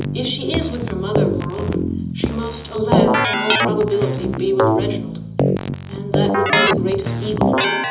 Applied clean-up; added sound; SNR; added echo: none; Keyboard (musical); -5 dB; reverberation time 1.2 s.